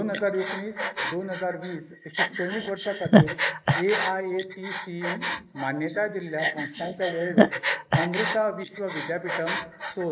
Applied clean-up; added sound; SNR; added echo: neural mask model Resemble Enhance denoiser.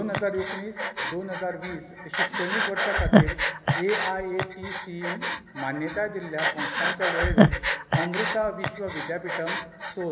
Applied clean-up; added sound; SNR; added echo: none; Breathing; -5 dB; none.